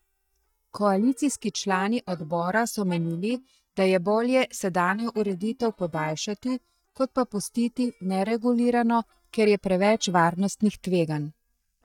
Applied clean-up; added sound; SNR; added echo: neural mask model DeepFilterNet 3.